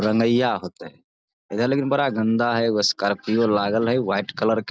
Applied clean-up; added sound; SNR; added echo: none; none; none; none.